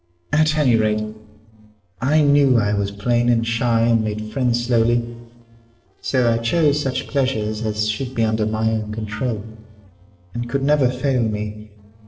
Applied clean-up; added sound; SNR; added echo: neural separator model SepFormer DNS4.